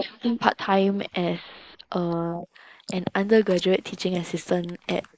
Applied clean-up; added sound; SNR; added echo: neural mask model Resemble Enhance denoiser.